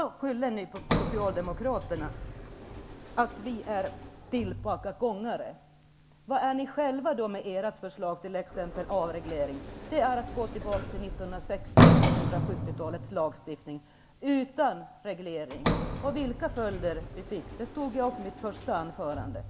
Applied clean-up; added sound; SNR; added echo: none; Sliding door; -1 dB; none.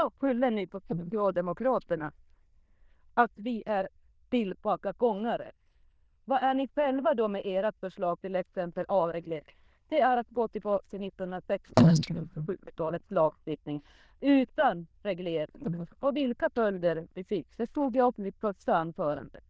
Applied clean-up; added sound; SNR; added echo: neural diffusion model UNIVERSE++.